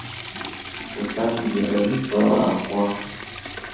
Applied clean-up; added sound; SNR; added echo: none; Liquid; 10 dB; reverberation time 0.9 s.